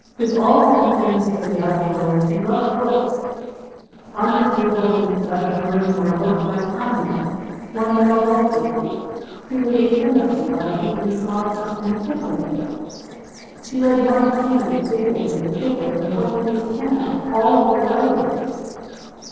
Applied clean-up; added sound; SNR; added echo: neural separator model SepFormer DNS4.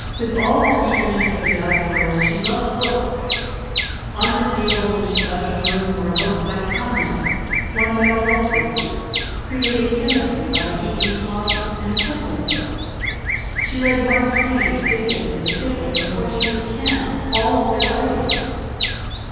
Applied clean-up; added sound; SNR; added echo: none; Bird vocalization, bird call, bird song; 0 dB; reverberation time 2.1 s.